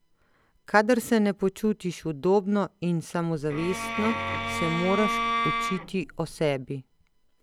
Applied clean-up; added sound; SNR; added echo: none; Bowed string instrument; 3 dB; none.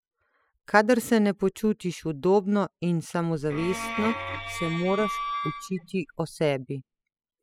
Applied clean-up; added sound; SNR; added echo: classical method spectral subtraction.